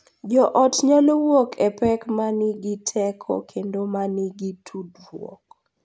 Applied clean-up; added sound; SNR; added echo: none; none; none; none.